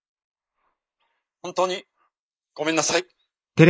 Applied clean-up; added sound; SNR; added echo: neural mask model Resemble Enhance denoiser.